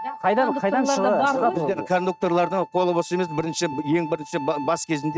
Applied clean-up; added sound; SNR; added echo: neural mask model RNNoise.